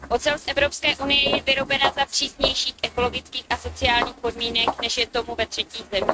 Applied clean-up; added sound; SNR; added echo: neural mask model RNNoise.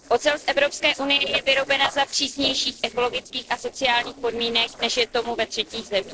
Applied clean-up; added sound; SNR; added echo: neural separator model SepFormer DNS4.